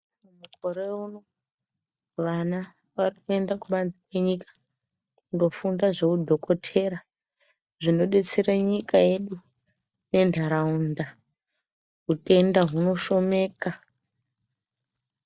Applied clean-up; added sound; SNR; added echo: neural mask model DeepFilterNet 3.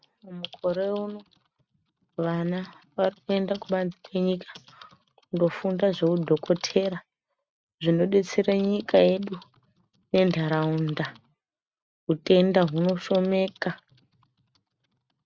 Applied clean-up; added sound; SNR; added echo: neural mask model RNNoise.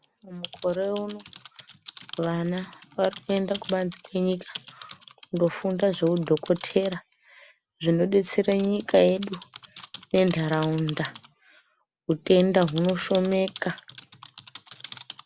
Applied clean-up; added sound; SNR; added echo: none; Typing; 18 dB; none.